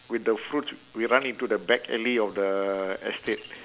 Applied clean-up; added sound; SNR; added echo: none; none; none; none.